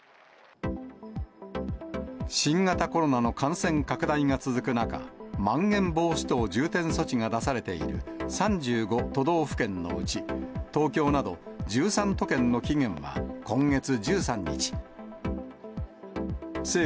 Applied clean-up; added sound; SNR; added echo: none; none; none; none.